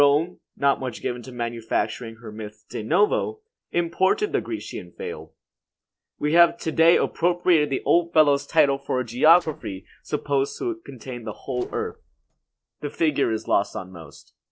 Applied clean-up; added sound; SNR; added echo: neural separator model SepFormer DNS4.